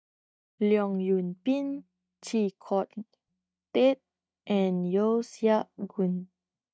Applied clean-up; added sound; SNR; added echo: neural mask model DeepFilterNet 3.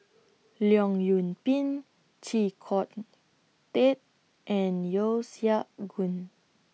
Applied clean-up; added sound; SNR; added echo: none; none; none; none.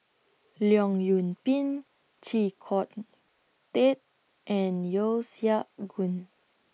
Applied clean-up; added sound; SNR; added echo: neural mask model Resemble Enhance denoiser.